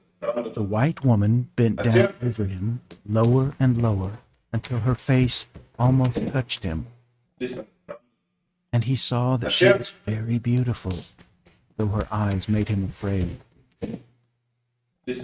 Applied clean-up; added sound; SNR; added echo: neural mask model RNNoise.